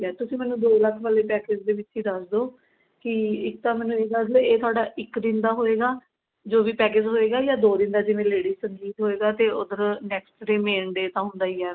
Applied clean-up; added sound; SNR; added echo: none; none; none; none.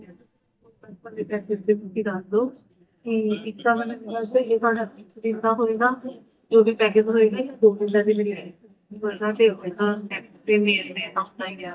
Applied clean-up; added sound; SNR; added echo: neural mask model DeepFilterNet 3.